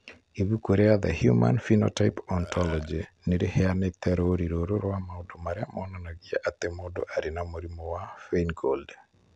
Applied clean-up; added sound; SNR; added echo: none; Burping, eructation; 15 dB; none.